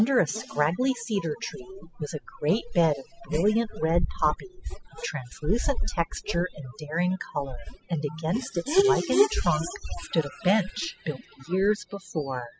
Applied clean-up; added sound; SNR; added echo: classical method spectral subtraction.